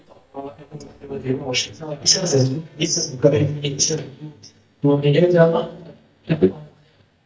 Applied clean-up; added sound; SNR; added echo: neural mask model DeepFilterNet 3.